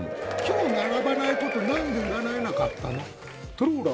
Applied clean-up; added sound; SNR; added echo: none; Applause / Crowd / Cheering; 2 dB; none.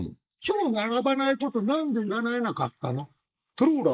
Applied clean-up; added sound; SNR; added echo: neural mask model Resemble Enhance denoiser.